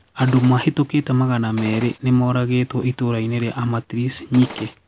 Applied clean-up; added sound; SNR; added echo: none; Gunshot, gunfire; 15 dB; none.